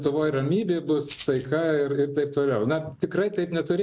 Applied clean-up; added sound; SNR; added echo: none; Rattle (instrument); 14 dB; none.